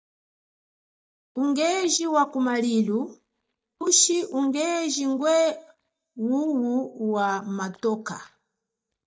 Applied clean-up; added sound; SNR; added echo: neural mask model DeepFilterNet 3.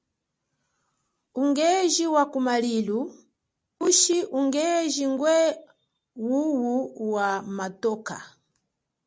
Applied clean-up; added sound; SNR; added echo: none; none; none; none.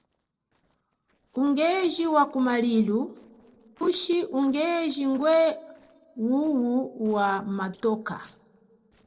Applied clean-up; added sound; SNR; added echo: neural separator model SepFormer DNS4.